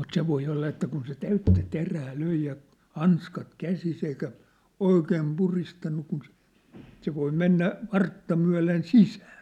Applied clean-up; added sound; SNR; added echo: none; none; none; none.